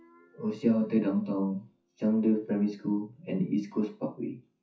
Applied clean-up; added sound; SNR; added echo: classical method WPE with log-MMSE.